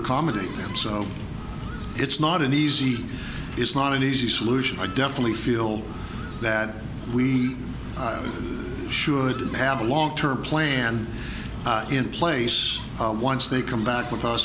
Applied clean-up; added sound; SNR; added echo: none; Livestock, farm animals, working animals; 19 dB; none.